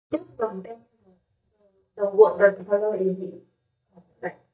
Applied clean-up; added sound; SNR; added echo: neural mask model DeepFilterNet 3.